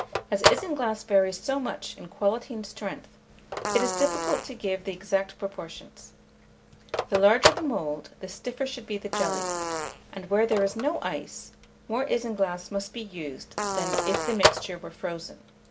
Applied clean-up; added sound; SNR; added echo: none; Fart + Telephone; 2 dB; none.